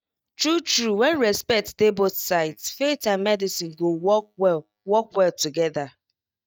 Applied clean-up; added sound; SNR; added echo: neural mask model DeepFilterNet 3.